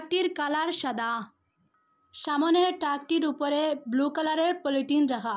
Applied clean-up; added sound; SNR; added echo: none; none; none; none.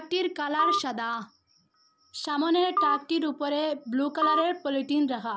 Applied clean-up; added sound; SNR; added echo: none; Telephone; 3 dB; none.